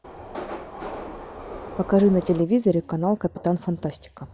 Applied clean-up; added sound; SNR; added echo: none; Subway, metro, underground; 11 dB; none.